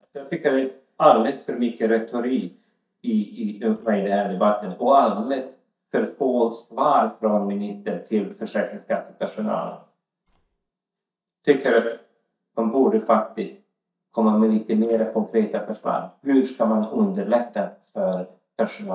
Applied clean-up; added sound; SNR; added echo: neural mask model DeepFilterNet 3.